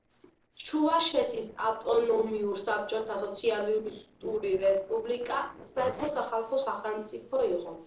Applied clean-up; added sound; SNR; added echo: neural separator model SepFormer DNS4.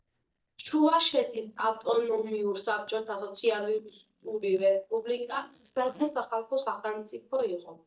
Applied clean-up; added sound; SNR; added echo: neural mask model DeepFilterNet 3.